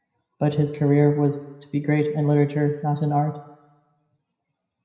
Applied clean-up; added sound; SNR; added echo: none; none; none; reverberation time 0.7 s.